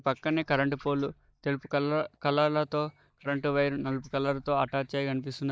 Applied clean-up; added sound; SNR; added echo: neural mask model DeepFilterNet 3.